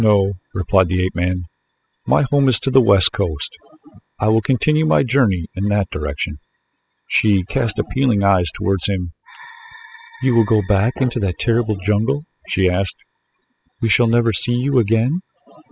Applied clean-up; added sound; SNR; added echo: classical method spectral subtraction.